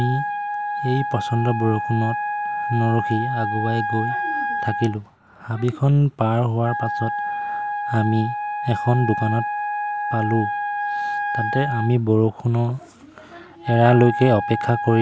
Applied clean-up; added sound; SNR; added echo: none; Wind instrument, woodwind instrument; 5 dB; none.